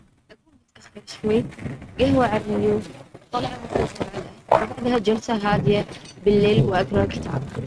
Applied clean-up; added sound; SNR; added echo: neural mask model RNNoise.